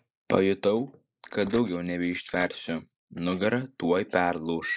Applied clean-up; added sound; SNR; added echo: neural mask model Resemble Enhance denoiser.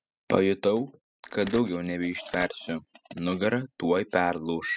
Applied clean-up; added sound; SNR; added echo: classical method spectral subtraction.